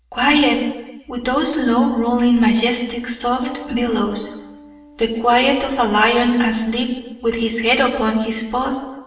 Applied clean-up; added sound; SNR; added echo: none; Piano; 20 dB; reverberation time 1.0 s.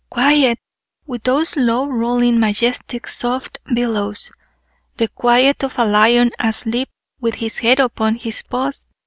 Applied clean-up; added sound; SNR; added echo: none; none; none; none.